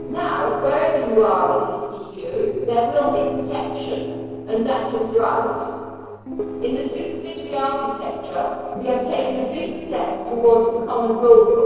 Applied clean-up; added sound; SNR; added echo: neural separator model SepFormer DNS4.